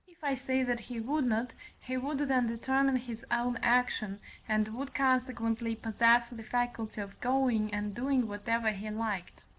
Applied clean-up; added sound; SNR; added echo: none; none; none; none.